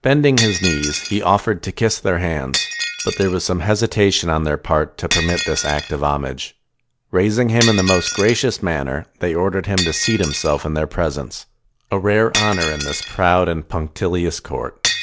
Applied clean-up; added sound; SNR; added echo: none; Shatter; 8 dB; none.